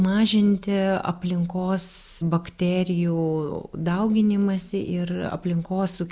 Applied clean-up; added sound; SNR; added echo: none; none; none; none.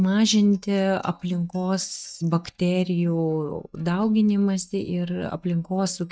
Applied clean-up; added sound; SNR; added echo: neural mask model DeepFilterNet 3.